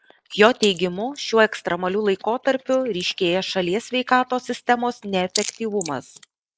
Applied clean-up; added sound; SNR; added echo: neural mask model Resemble Enhance denoiser.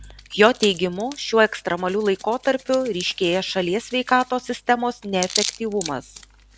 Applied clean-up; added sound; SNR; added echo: none; Hands; 14 dB; none.